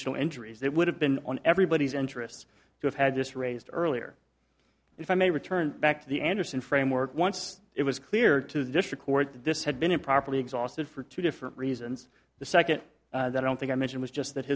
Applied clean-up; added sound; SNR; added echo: none; none; none; none.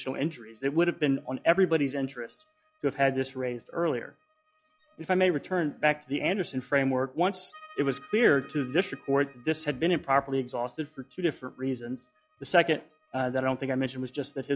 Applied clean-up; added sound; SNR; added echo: classical method log-MMSE.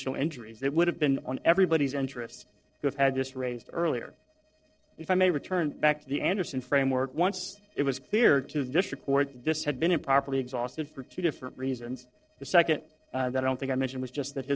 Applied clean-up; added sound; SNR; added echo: neural separator model SepFormer DNS4.